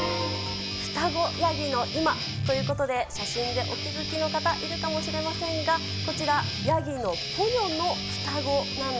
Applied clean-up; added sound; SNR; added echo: none; Guitar; 3 dB; none.